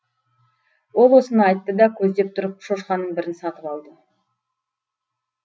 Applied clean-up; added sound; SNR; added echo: none; none; none; none.